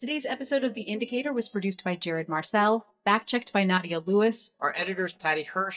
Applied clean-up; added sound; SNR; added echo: neural mask model DeepFilterNet 3.